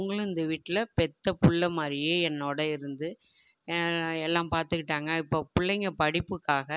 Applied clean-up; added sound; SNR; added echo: none; none; none; none.